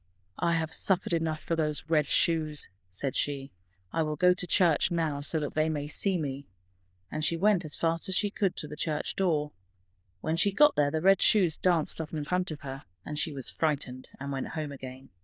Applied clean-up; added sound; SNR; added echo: neural diffusion model UNIVERSE++.